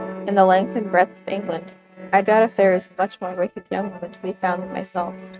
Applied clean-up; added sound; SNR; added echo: neural mask model RNNoise.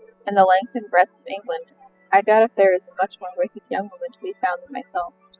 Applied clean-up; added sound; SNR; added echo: classical method spectral subtraction.